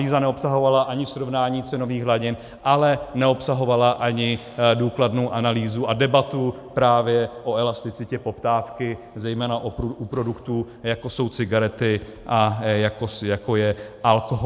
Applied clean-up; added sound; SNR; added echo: none; none; none; none.